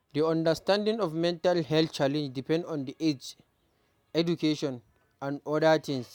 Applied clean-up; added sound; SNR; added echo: none; none; none; none.